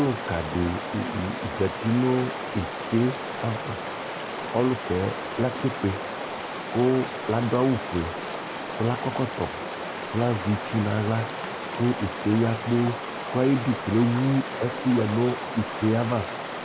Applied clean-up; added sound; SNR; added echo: none; Stream; 6 dB; none.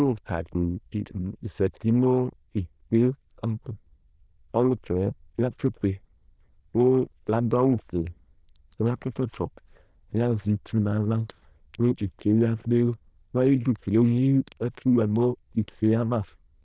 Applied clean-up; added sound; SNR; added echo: neural diffusion model UNIVERSE++.